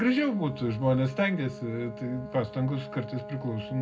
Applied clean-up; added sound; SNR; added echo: none; Brass instrument; 14 dB; reverberation time 0.3 s.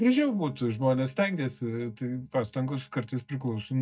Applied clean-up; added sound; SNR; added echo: neural mask model DeepFilterNet 3.